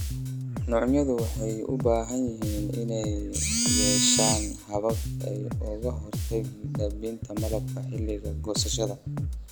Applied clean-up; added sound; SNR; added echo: none; Bass guitar; 3 dB; none.